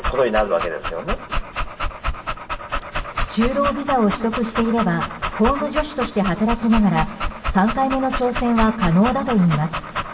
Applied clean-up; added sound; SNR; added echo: none; Dog; 5 dB; reverberation time 2.4 s.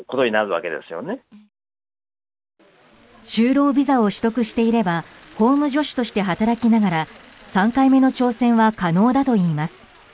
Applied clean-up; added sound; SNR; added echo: none; none; none; none.